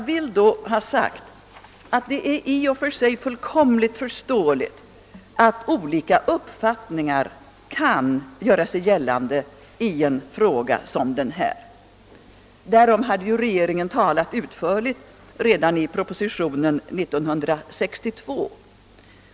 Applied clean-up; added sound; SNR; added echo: none; none; none; none.